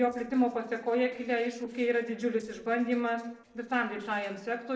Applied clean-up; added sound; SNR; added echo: neural separator model SepFormer DNS4.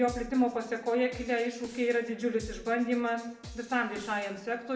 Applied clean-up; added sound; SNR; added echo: none; Drum kit; 17 dB; reverberation time 0.7 s.